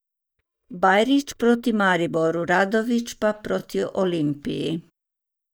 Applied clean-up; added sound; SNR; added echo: neural mask model DeepFilterNet 3.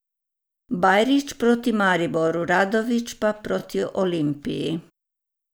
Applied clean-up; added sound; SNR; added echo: none; none; none; none.